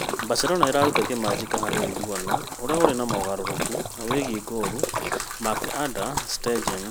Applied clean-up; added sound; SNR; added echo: none; Splash, splatter; 1 dB; none.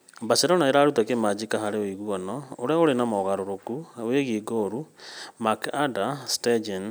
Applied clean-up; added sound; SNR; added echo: none; none; none; none.